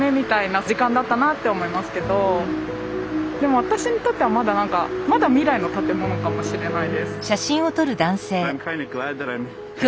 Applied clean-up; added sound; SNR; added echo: none; none; none; none.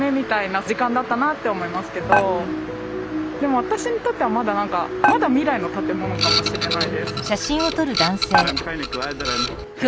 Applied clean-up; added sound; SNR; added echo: none; Dishes, pots, and pans + Printer; 2 dB; none.